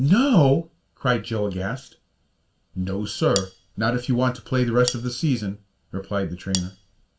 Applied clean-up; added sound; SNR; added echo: none; Cutlery, silverware; 9 dB; reverberation time 0.2 s.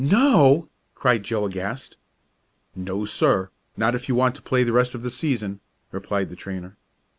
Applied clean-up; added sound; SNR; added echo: none; none; none; none.